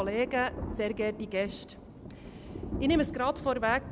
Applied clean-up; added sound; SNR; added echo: none; Thunder; 9 dB; none.